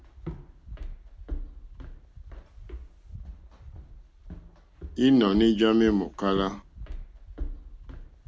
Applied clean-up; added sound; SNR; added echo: none; Walk, footsteps; 11 dB; none.